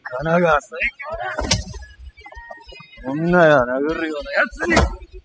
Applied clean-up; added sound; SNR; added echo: classical method spectral subtraction.